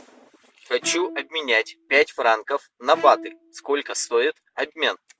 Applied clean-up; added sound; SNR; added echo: none; Bowed string instrument; 17 dB; none.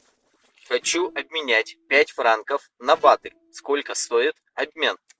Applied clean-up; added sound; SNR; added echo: neural separator model SepFormer DNS4.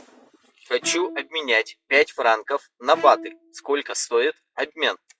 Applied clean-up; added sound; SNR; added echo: classical method log-MMSE.